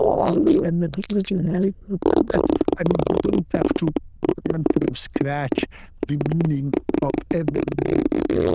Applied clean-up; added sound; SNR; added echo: neural diffusion model UNIVERSE++.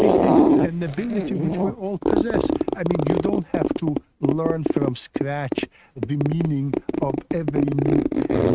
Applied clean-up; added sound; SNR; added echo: neural mask model RNNoise.